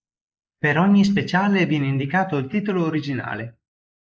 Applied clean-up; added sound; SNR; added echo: neural mask model Resemble Enhance denoiser.